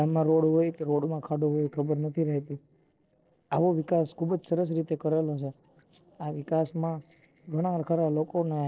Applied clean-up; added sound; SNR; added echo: neural separator model SepFormer DNS4.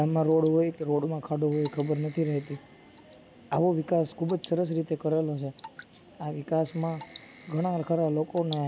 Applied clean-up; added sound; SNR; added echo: none; Telephone + Drip / Water; 18 dB; none.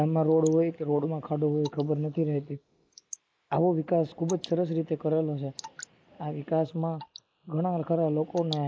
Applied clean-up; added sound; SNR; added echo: neural mask model Resemble Enhance denoiser.